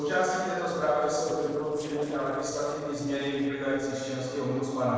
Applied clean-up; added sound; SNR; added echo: neural separator model SepFormer DNS4.